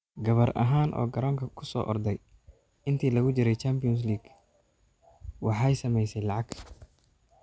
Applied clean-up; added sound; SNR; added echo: none; none; none; none.